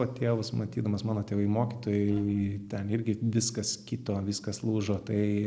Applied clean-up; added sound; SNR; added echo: neural separator model SepFormer DNS4.